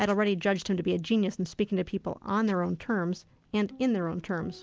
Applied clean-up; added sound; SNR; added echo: none; none; none; none.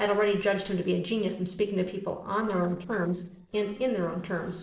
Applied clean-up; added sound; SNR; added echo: neural separator model SepFormer DNS4.